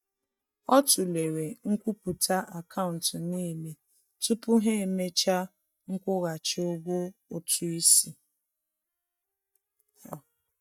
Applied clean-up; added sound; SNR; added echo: neural mask model DeepFilterNet 3.